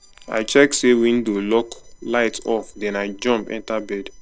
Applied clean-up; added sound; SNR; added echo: neural separator model SepFormer DNS4.